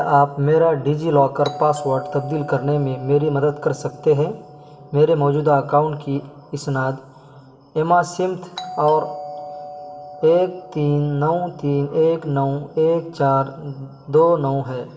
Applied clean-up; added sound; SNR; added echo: none; Doorbell; 18 dB; reverberation time 2.4 s.